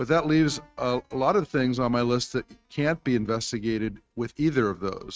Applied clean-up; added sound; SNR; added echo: neural mask model RNNoise.